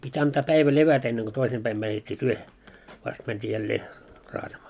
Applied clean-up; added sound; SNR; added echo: none; none; none; none.